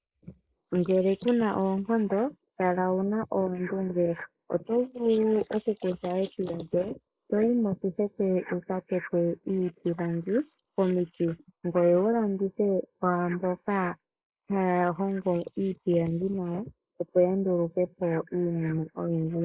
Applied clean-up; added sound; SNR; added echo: neural mask model Resemble Enhance denoiser.